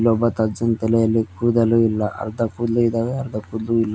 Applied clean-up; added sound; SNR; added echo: none; none; none; none.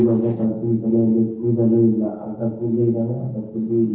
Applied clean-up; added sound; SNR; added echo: neural separator model SepFormer DNS4.